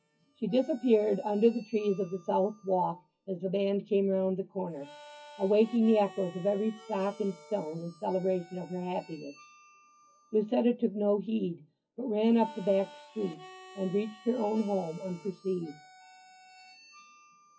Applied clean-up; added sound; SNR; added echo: classical method WPE with log-MMSE.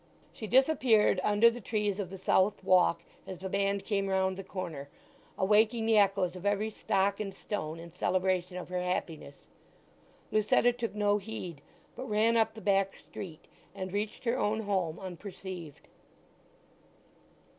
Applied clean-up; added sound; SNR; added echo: none; none; none; none.